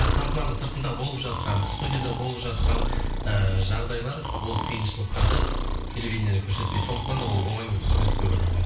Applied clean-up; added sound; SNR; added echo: none; Breathing; -1 dB; reverberation time 0.6 s.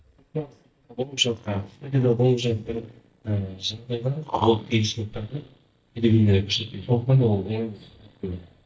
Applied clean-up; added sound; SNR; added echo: neural mask model DeepFilterNet 3.